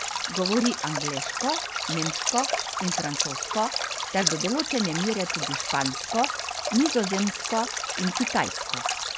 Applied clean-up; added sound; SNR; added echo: none; Stream; 1 dB; none.